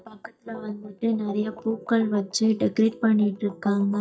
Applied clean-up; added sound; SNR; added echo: neural mask model DeepFilterNet 3.